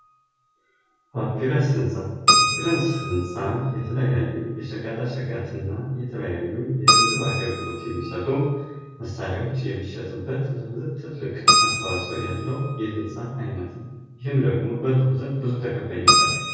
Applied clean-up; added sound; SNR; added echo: none; Keyboard (musical); 0 dB; reverberation time 1.3 s.